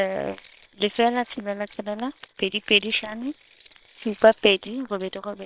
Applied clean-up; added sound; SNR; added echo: neural separator model SepFormer WHAM!.